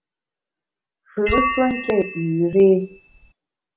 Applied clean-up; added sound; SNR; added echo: none; Bell; 6 dB; none.